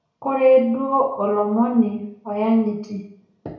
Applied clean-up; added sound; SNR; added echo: none; none; none; reverberation time 0.6 s.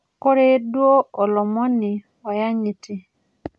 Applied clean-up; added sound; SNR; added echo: none; none; none; none.